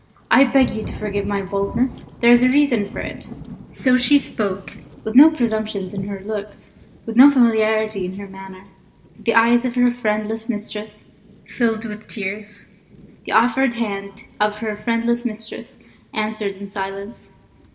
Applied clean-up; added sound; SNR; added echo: none; Thunder / Rain; 18 dB; reverberation time 2.0 s.